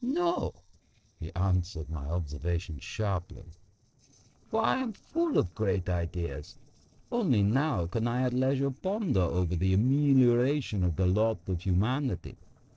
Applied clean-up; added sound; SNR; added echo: neural separator model SepFormer DNS4.